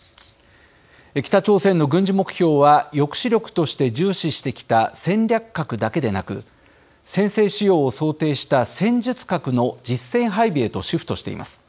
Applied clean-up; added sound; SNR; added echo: none; none; none; none.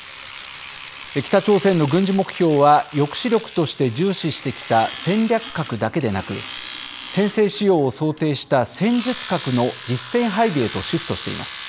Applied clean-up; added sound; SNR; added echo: none; Domestic sounds, home sounds; 15 dB; none.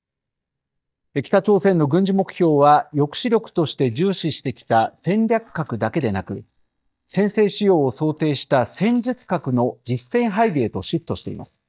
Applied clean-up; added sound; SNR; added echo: neural mask model DeepFilterNet 3.